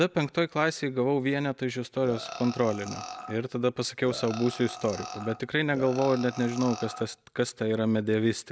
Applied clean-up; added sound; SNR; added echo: none; Burping, eructation; 13 dB; none.